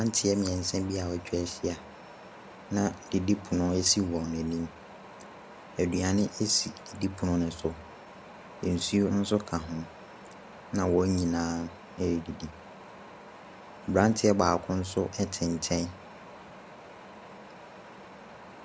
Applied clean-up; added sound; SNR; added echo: none; Wind; 17 dB; none.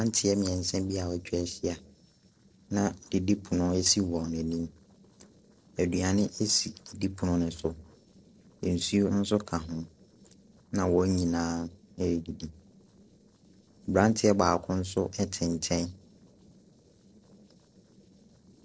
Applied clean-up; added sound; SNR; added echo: neural separator model SepFormer DNS4.